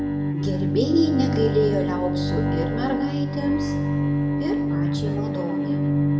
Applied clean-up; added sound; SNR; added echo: none; Bowed string instrument; -3 dB; reverberation time 0.8 s.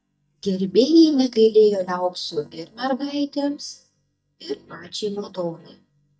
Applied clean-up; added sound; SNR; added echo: neural mask model DeepFilterNet 3.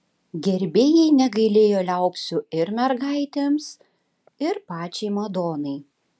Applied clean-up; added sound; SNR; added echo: none; none; none; none.